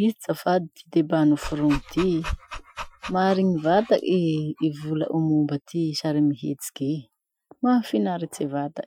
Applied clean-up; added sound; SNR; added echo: classical method Wiener filter.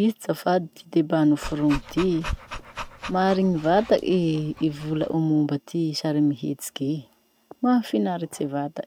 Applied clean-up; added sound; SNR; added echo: none; Dog; 12 dB; none.